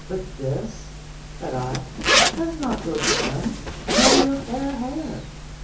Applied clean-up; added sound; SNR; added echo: none; Zipper (clothing); -3 dB; reverberation time 0.7 s.